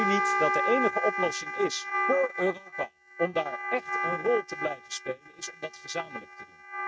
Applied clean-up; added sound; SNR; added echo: neural mask model RNNoise.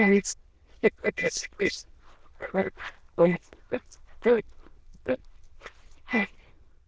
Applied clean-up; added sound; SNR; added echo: neural diffusion model UNIVERSE++.